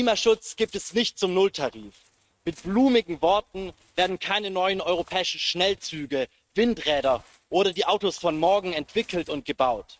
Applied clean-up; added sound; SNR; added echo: neural mask model RNNoise.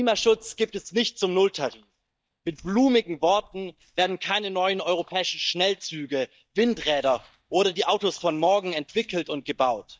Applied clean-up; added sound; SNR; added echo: neural mask model DeepFilterNet 3.